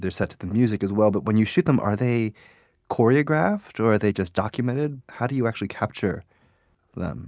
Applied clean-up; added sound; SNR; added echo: none; none; none; none.